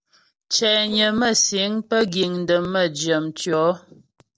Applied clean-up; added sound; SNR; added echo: neural separator model SepFormer DNS4.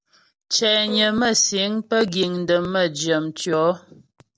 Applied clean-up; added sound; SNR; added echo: none; Bowed string instrument; 17 dB; none.